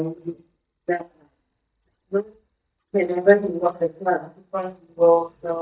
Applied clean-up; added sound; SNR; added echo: neural mask model DeepFilterNet 3.